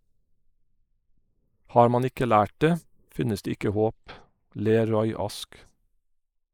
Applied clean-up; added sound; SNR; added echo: neural mask model Resemble Enhance denoiser.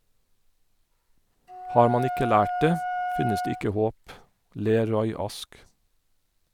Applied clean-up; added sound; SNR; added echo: none; Wind instrument, woodwind instrument; 4 dB; none.